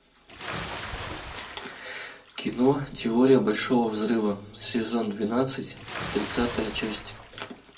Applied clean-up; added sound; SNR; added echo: none; Bathtub (filling or washing) / Splash, splatter; 13 dB; reverberation time 0.2 s.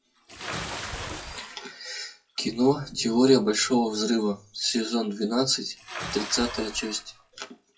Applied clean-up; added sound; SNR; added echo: classical method WPE with log-MMSE.